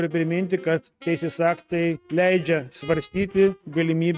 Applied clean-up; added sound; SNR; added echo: neural mask model RNNoise.